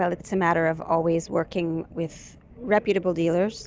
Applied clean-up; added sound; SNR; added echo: none; none; none; none.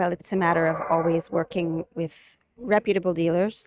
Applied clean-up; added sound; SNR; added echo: neural mask model RNNoise.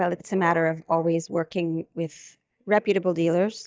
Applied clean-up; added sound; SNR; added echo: neural mask model DeepFilterNet 3.